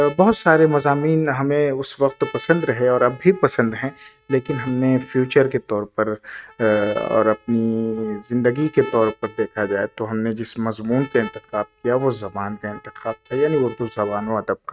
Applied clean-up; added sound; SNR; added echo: neural mask model RNNoise.